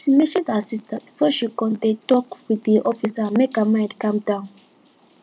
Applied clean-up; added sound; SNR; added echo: none; none; none; none.